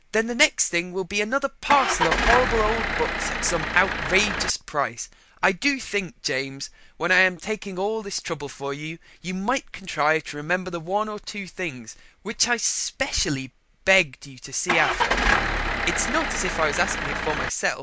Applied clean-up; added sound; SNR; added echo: none; Engine starting / Car; -1 dB; none.